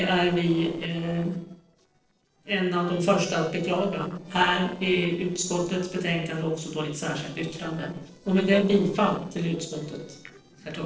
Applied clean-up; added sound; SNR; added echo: neural separator model SepFormer DNS4.